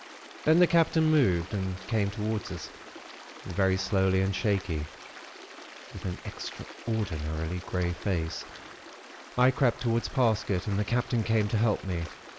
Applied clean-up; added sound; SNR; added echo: none; Stream; 16 dB; none.